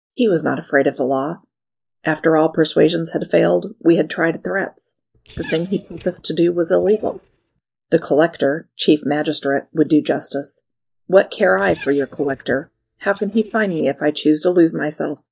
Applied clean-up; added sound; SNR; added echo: neural mask model DeepFilterNet 3.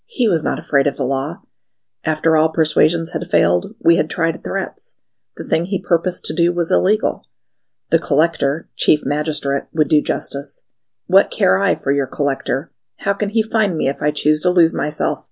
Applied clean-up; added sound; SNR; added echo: none; none; none; none.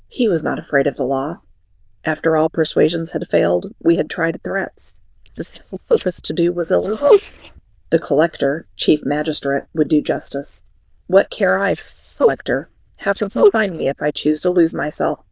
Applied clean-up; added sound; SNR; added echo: neural diffusion model UNIVERSE++.